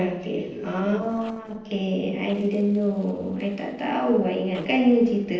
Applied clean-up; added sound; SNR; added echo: neural separator model SepFormer DNS4.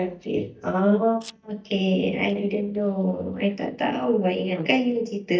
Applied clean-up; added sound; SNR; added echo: neural mask model DeepFilterNet 3.